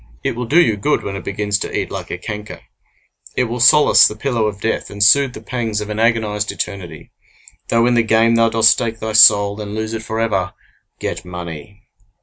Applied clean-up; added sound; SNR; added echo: none; none; none; none.